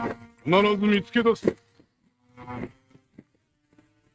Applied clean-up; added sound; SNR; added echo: neural mask model RNNoise.